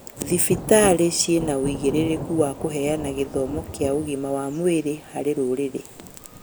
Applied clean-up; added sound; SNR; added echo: none; Thunder / Rain; 11 dB; none.